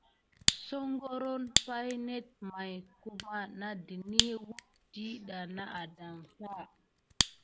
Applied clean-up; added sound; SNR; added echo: none; Fire; -3 dB; none.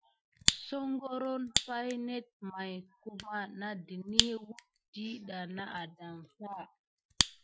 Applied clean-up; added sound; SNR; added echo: classical method Wiener filter.